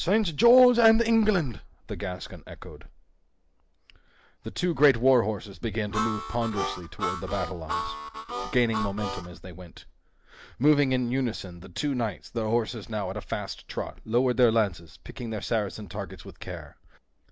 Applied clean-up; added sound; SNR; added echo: none; Harmonica; 6 dB; none.